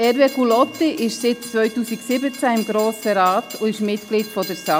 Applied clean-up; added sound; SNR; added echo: none; Train; 17 dB; none.